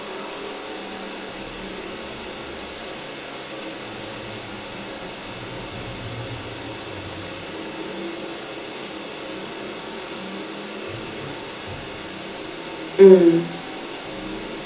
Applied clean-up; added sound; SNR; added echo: none; Squeak; 18 dB; reverberation time 0.6 s.